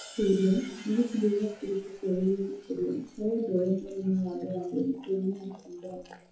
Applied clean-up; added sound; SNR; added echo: classical method WPE with log-MMSE.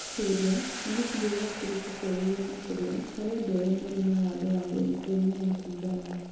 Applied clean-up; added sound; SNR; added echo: none; Boiling; 12 dB; reverberation time 1.0 s.